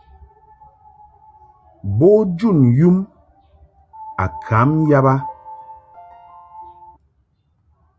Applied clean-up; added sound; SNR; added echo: none; Piano; 17 dB; none.